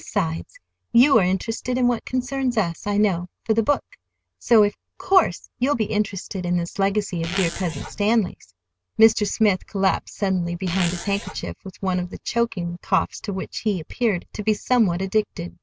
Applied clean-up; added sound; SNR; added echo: none; Zipper (clothing); 9 dB; none.